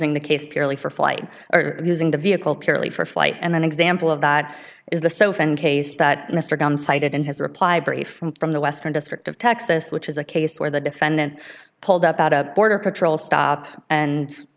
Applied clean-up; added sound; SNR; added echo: neural mask model Resemble Enhance denoiser.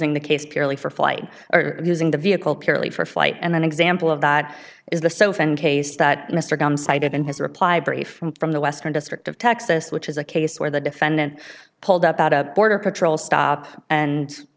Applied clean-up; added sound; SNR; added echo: neural separator model SepFormer DNS4.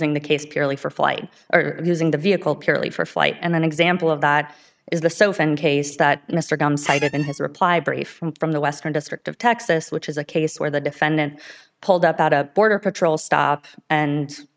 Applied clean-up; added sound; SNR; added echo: neural mask model RNNoise.